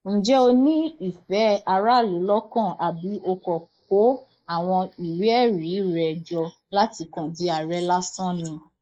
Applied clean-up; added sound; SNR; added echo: neural mask model Resemble Enhance denoiser.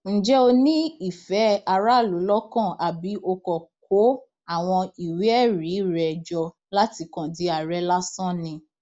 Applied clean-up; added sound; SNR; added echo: none; none; none; none.